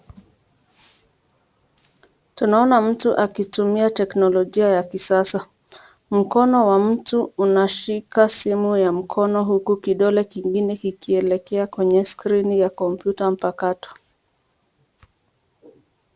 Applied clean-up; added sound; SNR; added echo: none; none; none; none.